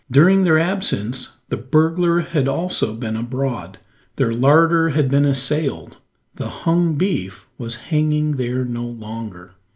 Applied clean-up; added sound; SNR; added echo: none; none; none; none.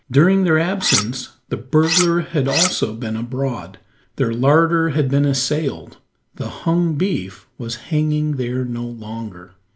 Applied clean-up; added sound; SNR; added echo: none; Cutlery, silverware; 2 dB; none.